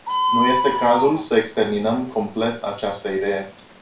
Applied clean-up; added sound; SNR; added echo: none; Bird; 4 dB; reverberation time 0.3 s.